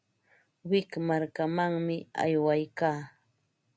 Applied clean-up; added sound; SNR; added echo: none; none; none; none.